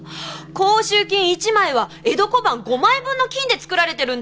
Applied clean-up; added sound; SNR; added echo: none; none; none; none.